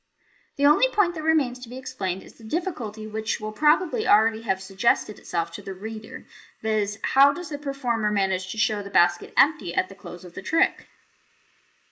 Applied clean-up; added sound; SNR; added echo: neural mask model Resemble Enhance denoiser.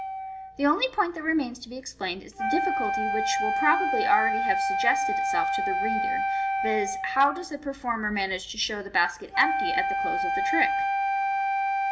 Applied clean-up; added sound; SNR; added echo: none; Wind instrument, woodwind instrument; -1 dB; none.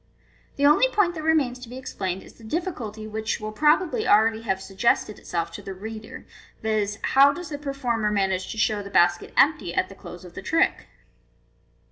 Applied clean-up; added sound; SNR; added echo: none; none; none; none.